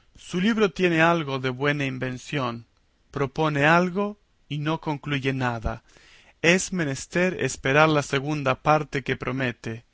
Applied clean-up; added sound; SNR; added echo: none; none; none; none.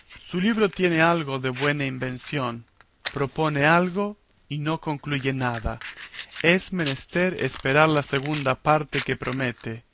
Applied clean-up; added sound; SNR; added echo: none; Fire; 16 dB; none.